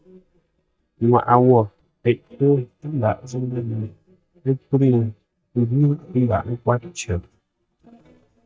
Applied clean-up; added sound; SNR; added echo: neural mask model DeepFilterNet 3.